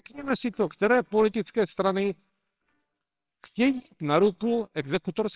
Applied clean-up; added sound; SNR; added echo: neural separator model SepFormer WHAMR!.